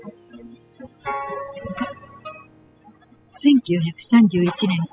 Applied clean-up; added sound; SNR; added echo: classical method spectral subtraction.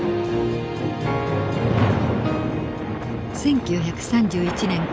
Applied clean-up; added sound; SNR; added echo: none; none; none; none.